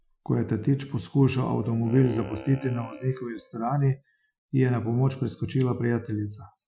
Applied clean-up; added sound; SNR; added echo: classical method Wiener filter.